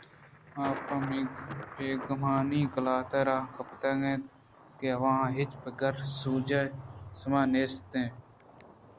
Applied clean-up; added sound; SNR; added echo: none; Thunder; 16 dB; none.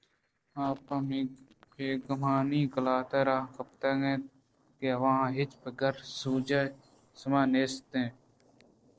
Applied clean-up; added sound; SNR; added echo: neural separator model SepFormer DNS4.